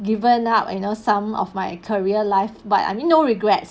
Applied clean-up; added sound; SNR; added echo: none; none; none; none.